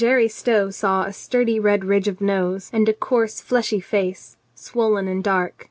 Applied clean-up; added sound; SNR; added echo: none; none; none; none.